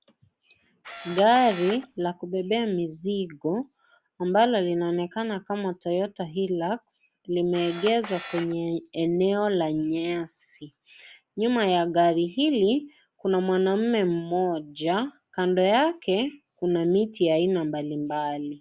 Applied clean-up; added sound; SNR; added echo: none; Camera; 13 dB; none.